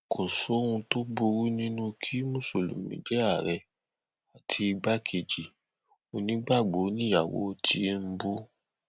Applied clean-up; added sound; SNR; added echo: none; none; none; none.